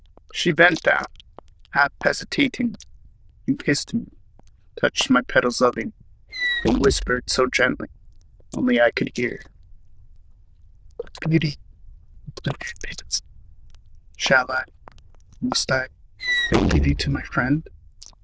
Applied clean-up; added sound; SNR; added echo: neural diffusion model UNIVERSE++.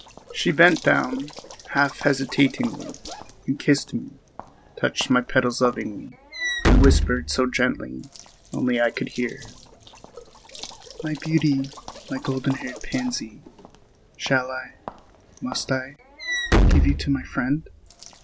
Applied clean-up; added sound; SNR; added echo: none; Walk, footsteps / Slam; 3 dB; none.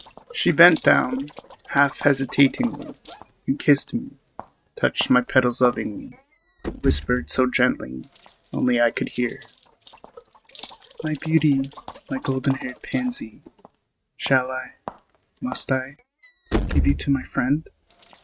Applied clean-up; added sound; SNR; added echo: neural mask model RNNoise.